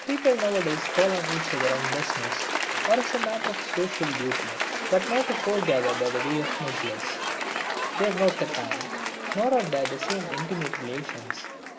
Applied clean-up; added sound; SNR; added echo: none; Applause / Cheering; 2 dB; none.